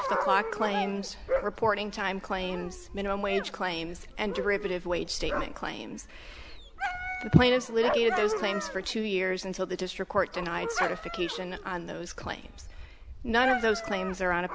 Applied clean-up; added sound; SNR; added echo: none; Dog; 6 dB; none.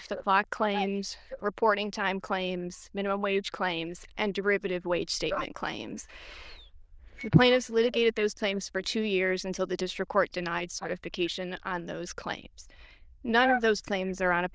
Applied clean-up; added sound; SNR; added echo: neural diffusion model UNIVERSE++.